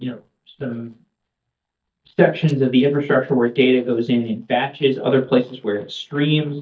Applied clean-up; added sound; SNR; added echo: neural mask model DeepFilterNet 3.